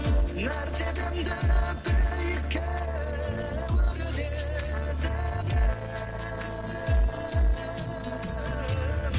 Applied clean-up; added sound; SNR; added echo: neural separator model SepFormer DNS4.